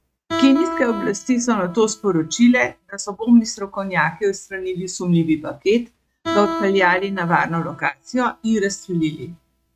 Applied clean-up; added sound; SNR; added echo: neural mask model RNNoise.